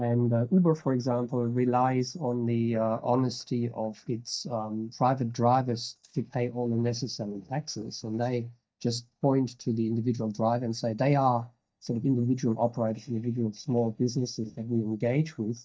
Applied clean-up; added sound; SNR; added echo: neural mask model DeepFilterNet 3.